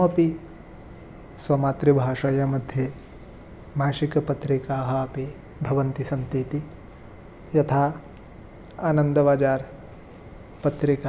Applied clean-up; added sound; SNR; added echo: none; none; none; none.